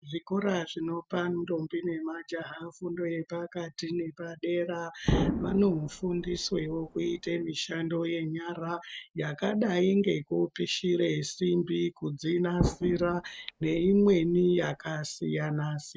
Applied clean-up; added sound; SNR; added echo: neural mask model RNNoise.